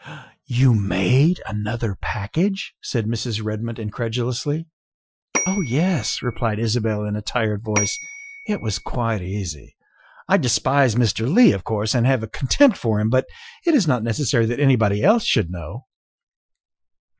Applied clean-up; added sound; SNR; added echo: classical method Wiener filter.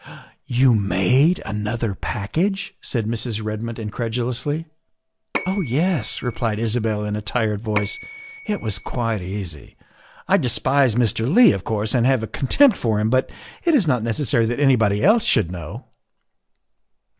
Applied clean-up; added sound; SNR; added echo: none; Bell / Telephone; 11 dB; none.